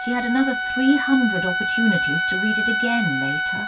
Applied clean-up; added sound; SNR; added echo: none; Wind instrument, woodwind instrument; 1 dB; reverberation time 0.2 s.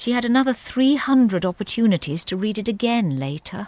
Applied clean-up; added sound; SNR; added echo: none; none; none; none.